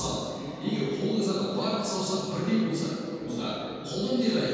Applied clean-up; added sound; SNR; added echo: none; none; none; reverberation time 2.1 s.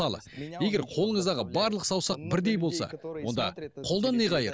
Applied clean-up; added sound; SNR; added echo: none; none; none; none.